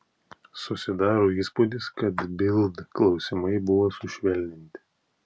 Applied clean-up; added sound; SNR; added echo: none; none; none; none.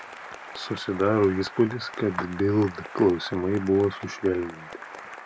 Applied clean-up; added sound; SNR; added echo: none; Applause; 15 dB; none.